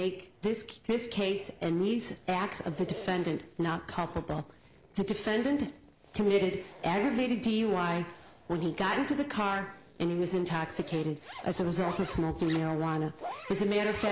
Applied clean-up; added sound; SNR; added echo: none; Zipper (clothing); 17 dB; none.